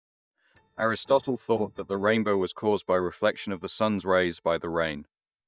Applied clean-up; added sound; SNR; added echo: neural mask model DeepFilterNet 3.